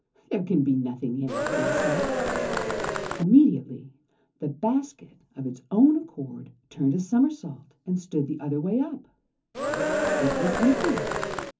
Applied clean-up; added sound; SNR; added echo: none; Cheering; 0 dB; reverberation time 0.3 s.